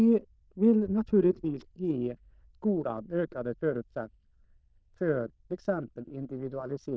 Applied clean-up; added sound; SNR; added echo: neural diffusion model UNIVERSE++.